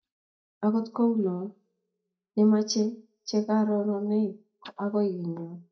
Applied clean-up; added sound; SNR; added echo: neural mask model DeepFilterNet 3.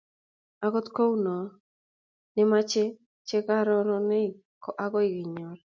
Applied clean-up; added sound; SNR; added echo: none; none; none; none.